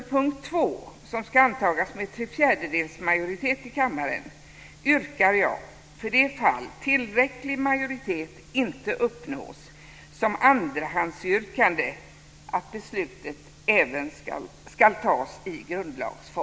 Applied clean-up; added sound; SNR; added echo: none; none; none; none.